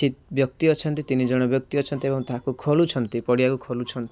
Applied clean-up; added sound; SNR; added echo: none; none; none; none.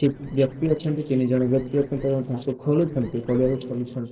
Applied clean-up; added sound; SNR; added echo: neural separator model SepFormer DNS4.